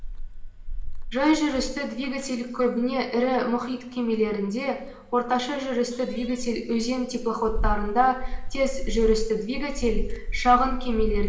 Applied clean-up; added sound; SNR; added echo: none; Keys jangling; 5 dB; reverberation time 0.8 s.